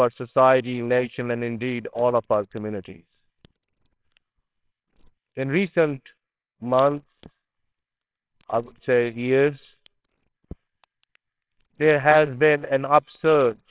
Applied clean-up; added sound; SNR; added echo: neural separator model SepFormer WHAMR!.